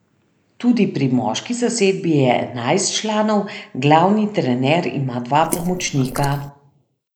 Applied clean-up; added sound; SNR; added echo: neural mask model Resemble Enhance denoiser.